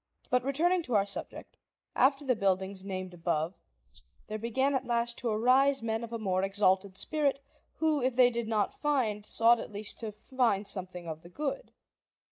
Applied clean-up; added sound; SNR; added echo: neural mask model Resemble Enhance denoiser.